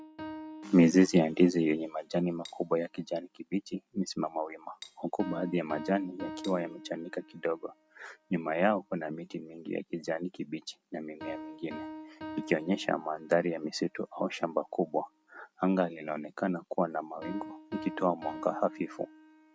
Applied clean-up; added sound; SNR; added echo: none; Cutlery, silverware + Piano; 16 dB; none.